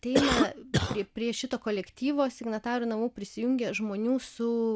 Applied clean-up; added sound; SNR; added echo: none; Cough; -2 dB; none.